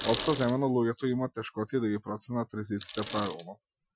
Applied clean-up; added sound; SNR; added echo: classical method Wiener filter.